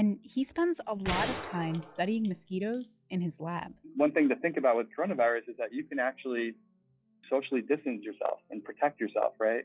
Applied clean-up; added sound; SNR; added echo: classical method log-MMSE.